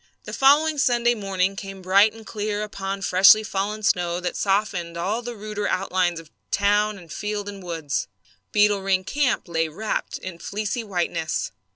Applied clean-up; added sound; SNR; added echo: none; none; none; none.